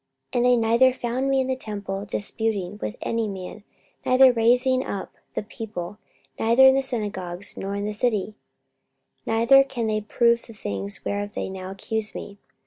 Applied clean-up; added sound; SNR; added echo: none; none; none; none.